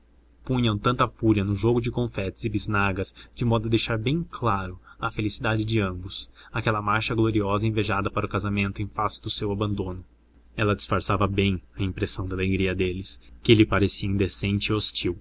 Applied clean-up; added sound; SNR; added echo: none; none; none; none.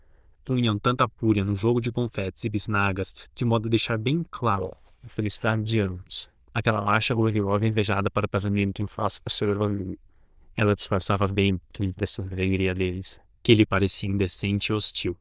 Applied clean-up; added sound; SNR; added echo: neural diffusion model UNIVERSE++.